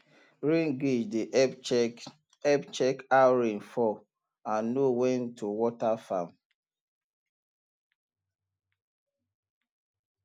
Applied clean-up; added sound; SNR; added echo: none; none; none; none.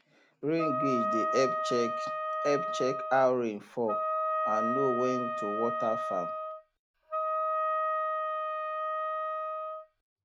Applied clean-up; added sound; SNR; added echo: none; Wind instrument, woodwind instrument; -1 dB; none.